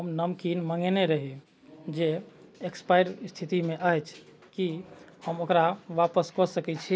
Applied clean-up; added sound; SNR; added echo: none; none; none; none.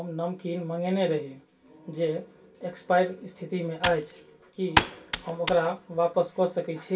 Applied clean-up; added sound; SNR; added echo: none; Computer keyboard; 3 dB; reverberation time 0.2 s.